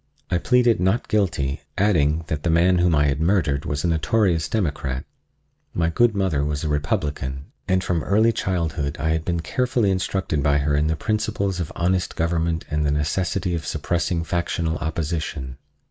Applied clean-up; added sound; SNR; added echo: none; none; none; none.